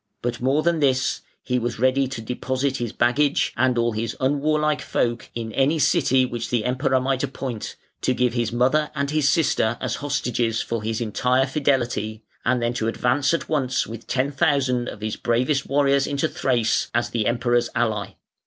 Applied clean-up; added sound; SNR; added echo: none; none; none; none.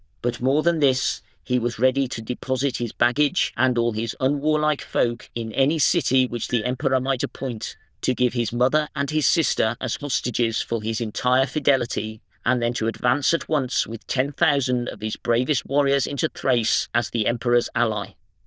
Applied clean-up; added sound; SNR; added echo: neural diffusion model UNIVERSE++.